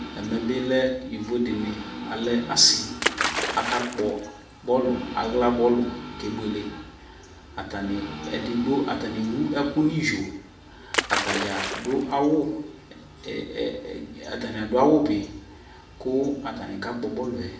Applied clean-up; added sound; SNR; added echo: none; Splash, splatter; 5 dB; reverberation time 0.6 s.